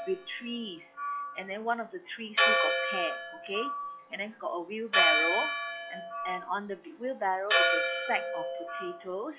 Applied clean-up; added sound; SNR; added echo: classical method log-MMSE.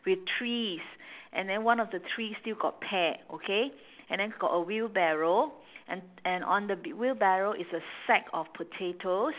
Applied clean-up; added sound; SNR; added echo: none; none; none; none.